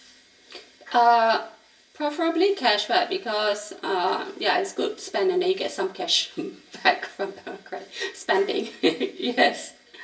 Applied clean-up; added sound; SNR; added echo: none; none; none; reverberation time 0.1 s.